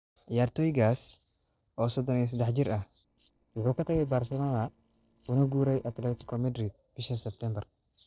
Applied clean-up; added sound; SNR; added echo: neural separator model SepFormer DNS4.